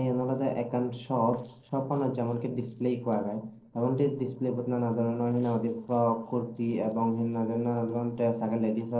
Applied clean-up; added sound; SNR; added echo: neural separator model SepFormer DNS4.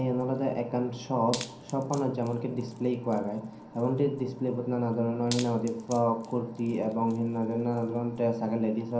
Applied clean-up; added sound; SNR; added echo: none; Wood; 19 dB; reverberation time 0.6 s.